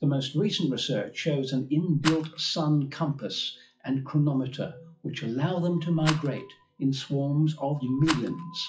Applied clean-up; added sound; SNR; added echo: classical method WPE with log-MMSE.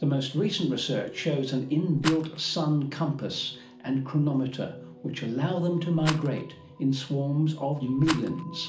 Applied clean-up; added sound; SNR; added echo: none; Rattle; 10 dB; reverberation time 0.4 s.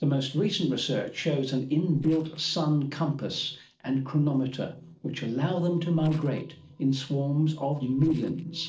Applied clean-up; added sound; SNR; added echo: neural separator model SepFormer DNS4.